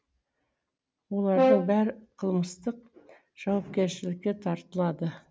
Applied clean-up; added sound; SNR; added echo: none; Brass instrument; -1 dB; none.